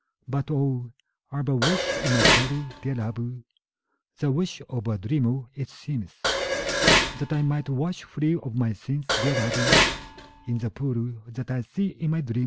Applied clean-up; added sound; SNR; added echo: none; Dishes, pots, and pans; -3 dB; none.